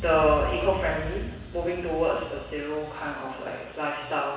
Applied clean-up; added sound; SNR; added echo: none; Boom; 10 dB; reverberation time 1.1 s.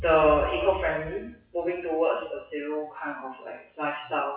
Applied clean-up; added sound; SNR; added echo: classical method WPE with log-MMSE.